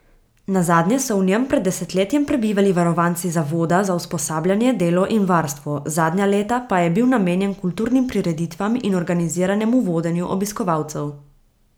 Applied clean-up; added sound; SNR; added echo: none; none; none; none.